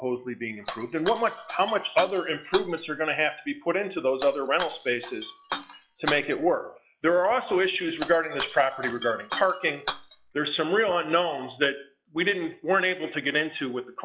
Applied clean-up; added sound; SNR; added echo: classical method log-MMSE.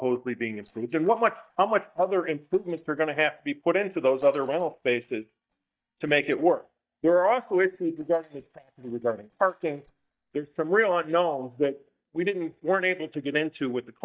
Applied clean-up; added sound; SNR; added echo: neural mask model DeepFilterNet 3.